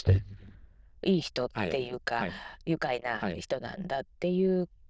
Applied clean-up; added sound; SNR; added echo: neural diffusion model UNIVERSE++.